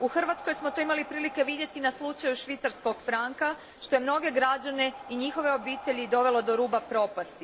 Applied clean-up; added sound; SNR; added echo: none; Breathing; 17 dB; reverberation time 0.4 s.